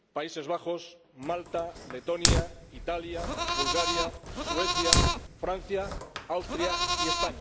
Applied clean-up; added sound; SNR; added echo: none; Fire + Livestock, farm animals, working animals; -5 dB; none.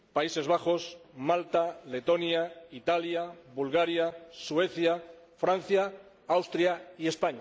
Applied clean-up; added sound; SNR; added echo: none; none; none; none.